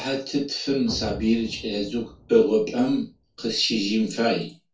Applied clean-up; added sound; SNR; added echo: none; Explosion; 19 dB; reverberation time 0.2 s.